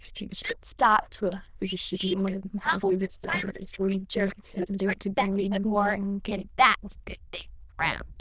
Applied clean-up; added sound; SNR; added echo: neural diffusion model UNIVERSE++.